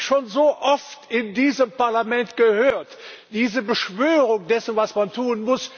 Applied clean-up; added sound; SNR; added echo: none; none; none; none.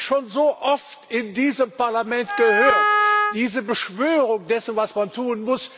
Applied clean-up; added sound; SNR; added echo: none; Wind instrument, woodwind instrument; -2 dB; none.